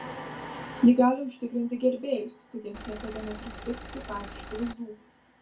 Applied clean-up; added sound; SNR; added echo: none; Engine; 12 dB; reverberation time 0.2 s.